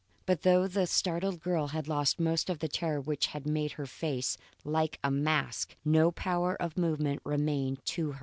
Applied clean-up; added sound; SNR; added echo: none; none; none; none.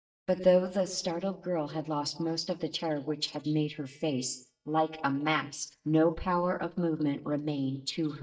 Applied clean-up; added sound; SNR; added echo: neural mask model DeepFilterNet 3.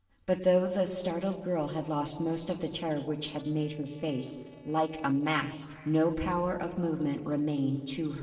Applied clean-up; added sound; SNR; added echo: neural separator model SepFormer DNS4.